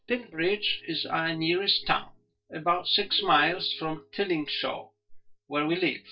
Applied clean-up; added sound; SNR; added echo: neural mask model DeepFilterNet 3.